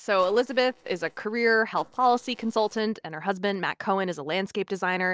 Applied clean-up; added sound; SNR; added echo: neural separator model SepFormer DNS4.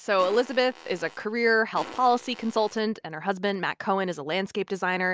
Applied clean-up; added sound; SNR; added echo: none; Fart; 18 dB; none.